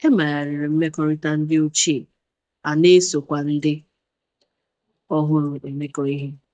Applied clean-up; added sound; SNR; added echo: neural mask model DeepFilterNet 3.